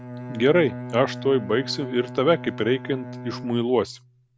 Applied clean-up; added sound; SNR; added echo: none; Bowed string instrument; 12 dB; none.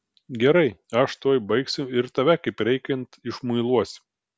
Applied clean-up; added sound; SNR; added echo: none; none; none; none.